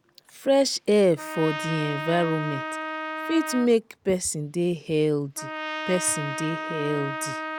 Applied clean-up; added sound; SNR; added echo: none; Trumpet; 8 dB; none.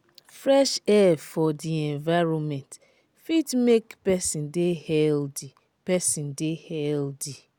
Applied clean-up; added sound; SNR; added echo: none; none; none; none.